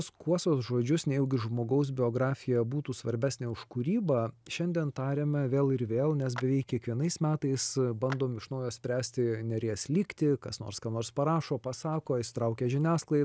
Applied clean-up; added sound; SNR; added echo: none; Clapping; 20 dB; none.